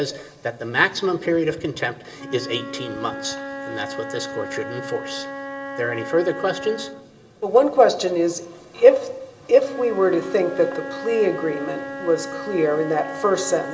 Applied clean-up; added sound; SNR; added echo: none; Wind instrument, woodwind instrument; 12 dB; reverberation time 2.2 s.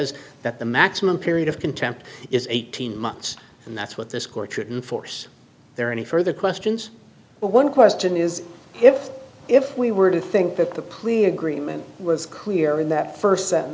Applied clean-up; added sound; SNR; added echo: none; none; none; none.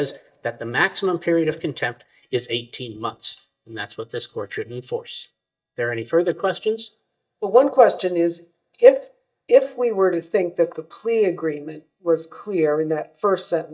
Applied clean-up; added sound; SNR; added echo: neural mask model DeepFilterNet 3.